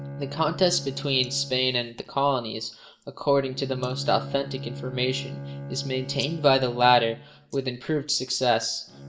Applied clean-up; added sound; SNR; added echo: none; Bowed string instrument; 12 dB; reverberation time 0.4 s.